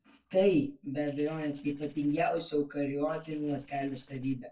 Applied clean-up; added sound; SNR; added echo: neural separator model SepFormer DNS4.